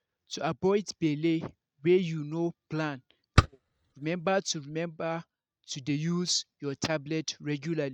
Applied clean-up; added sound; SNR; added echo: neural mask model RNNoise.